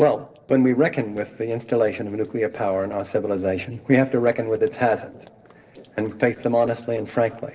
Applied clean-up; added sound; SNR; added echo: neural separator model SepFormer DNS4.